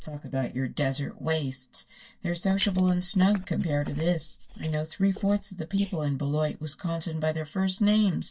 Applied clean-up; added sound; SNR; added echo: neural mask model DeepFilterNet 3.